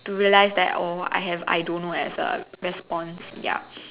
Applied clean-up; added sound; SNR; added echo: none; none; none; none.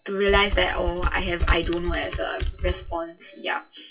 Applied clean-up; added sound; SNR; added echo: classical method WPE with log-MMSE.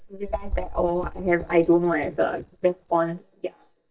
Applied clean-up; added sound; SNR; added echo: neural mask model DeepFilterNet 3.